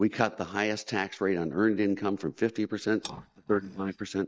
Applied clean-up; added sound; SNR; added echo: neural mask model DeepFilterNet 3.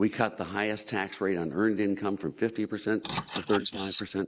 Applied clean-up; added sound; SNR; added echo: neural mask model Resemble Enhance denoiser.